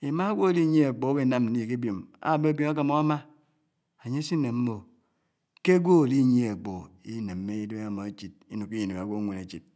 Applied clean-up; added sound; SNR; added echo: none; none; none; none.